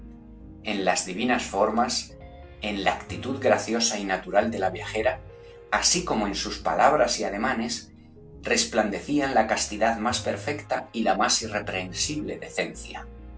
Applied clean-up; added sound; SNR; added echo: none; Piano; 17 dB; none.